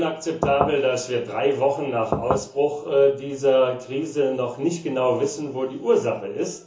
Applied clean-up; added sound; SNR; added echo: none; Knock / Wood; 4 dB; reverberation time 0.8 s.